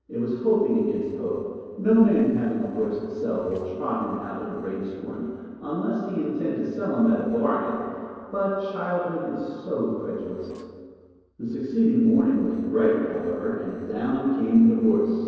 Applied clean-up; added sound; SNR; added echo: neural separator model SepFormer DNS4.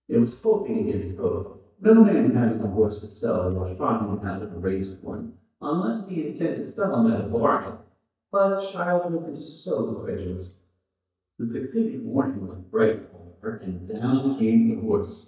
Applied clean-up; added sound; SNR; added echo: neural mask model DeepFilterNet 3.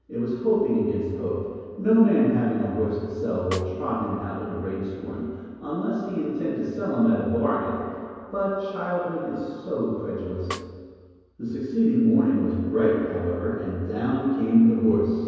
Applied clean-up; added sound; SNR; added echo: none; Snare drum; 16 dB; reverberation time 2.2 s.